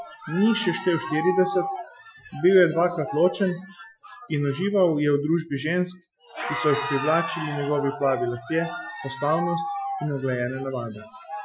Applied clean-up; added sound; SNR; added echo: classical method Wiener filter.